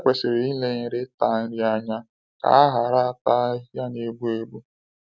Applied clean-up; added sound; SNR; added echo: none; none; none; none.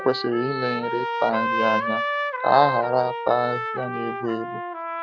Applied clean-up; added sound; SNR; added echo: none; Trumpet; 3 dB; none.